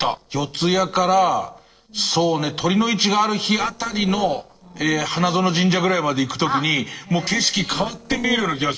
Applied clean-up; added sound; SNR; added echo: neural separator model SepFormer DNS4.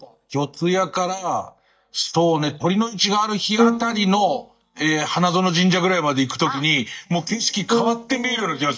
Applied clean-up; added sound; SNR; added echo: neural mask model DeepFilterNet 3.